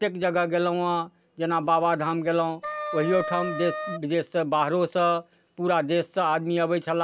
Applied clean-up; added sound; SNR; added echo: none; Wind instrument, woodwind instrument; 6 dB; none.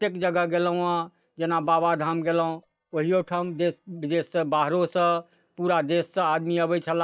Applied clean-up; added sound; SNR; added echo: neural mask model DeepFilterNet 3.